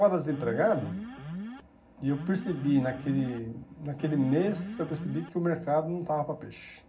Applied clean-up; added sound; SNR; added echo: none; Alarm; 10 dB; reverberation time 0.4 s.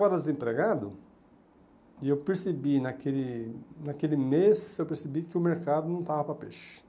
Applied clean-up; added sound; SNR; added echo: none; none; none; none.